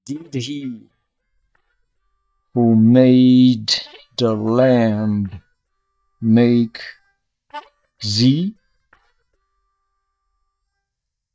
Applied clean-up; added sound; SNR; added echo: neural mask model DeepFilterNet 3.